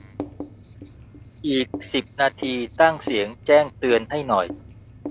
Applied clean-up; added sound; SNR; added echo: none; Writing; 9 dB; none.